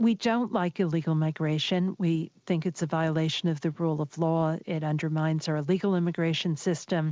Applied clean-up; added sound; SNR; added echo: none; none; none; none.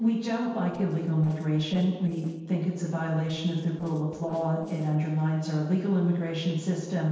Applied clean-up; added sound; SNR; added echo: neural separator model SepFormer DNS4.